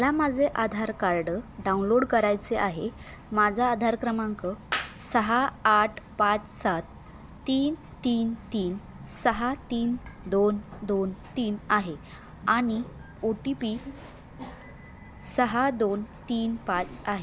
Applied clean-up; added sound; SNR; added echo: none; Bird vocalization, bird call, bird song; 17 dB; none.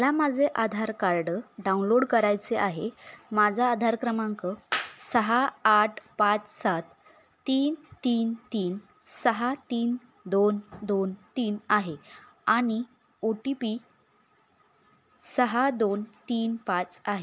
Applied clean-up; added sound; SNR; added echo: none; none; none; none.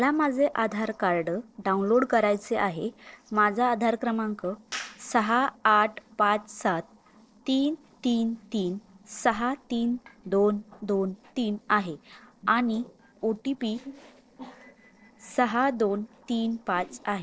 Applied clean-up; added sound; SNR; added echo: neural separator model SepFormer DNS4.